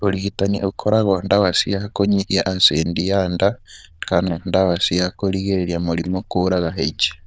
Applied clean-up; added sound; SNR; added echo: neural diffusion model UNIVERSE++.